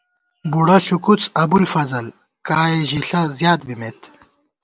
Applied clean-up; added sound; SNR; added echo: none; none; none; none.